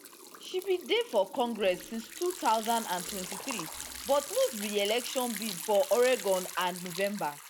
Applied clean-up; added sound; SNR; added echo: none; Liquid; 11 dB; none.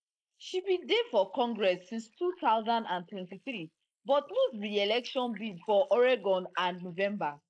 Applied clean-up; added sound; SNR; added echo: neural mask model Resemble Enhance denoiser.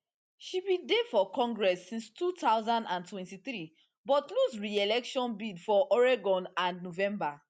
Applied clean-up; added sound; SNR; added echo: none; none; none; none.